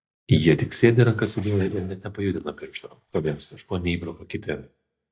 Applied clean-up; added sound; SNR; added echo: neural mask model DeepFilterNet 3.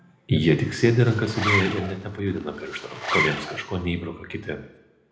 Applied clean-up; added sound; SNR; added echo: none; Zipper (clothing); 5 dB; reverberation time 0.9 s.